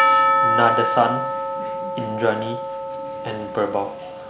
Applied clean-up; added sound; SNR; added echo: none; Percussion; -3 dB; none.